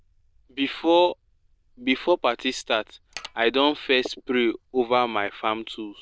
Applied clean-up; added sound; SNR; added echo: neural diffusion model UNIVERSE++.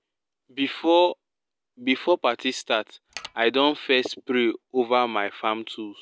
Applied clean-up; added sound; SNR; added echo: none; Mechanisms; 15 dB; none.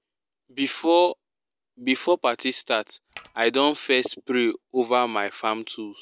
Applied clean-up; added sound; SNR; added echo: neural separator model SepFormer DNS4.